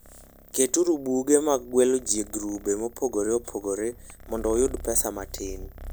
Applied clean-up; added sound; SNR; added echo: none; Purr; 16 dB; none.